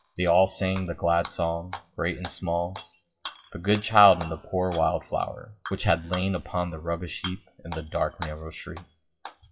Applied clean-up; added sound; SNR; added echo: classical method WPE with log-MMSE.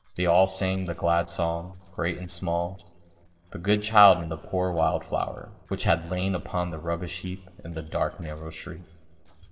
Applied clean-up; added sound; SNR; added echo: neural separator model SepFormer DNS4.